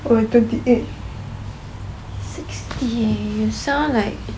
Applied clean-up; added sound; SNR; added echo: none; none; none; none.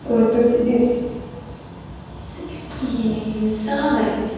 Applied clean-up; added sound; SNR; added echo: none; none; none; reverberation time 1.2 s.